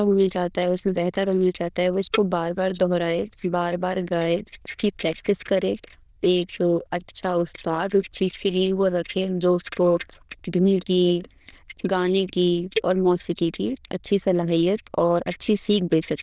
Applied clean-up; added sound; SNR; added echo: neural diffusion model UNIVERSE++.